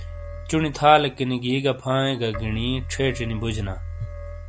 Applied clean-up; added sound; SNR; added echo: none; Keyboard (musical); 11 dB; none.